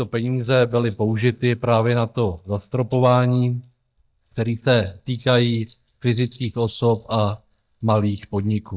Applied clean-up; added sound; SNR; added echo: neural mask model DeepFilterNet 3.